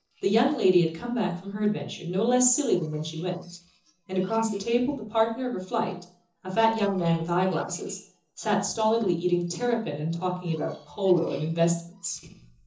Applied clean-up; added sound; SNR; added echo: neural separator model SepFormer DNS4.